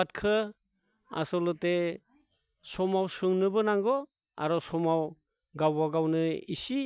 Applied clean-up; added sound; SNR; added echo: none; none; none; none.